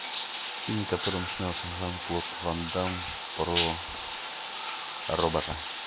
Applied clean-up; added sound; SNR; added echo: none; Bathtub (filling or washing); -4 dB; none.